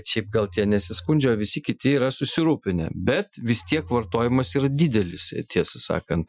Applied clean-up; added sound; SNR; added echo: classical method Wiener filter.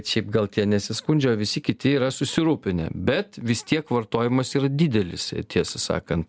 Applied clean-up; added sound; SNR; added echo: none; none; none; none.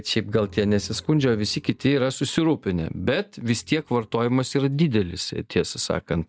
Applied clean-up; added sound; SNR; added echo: neural mask model DeepFilterNet 3.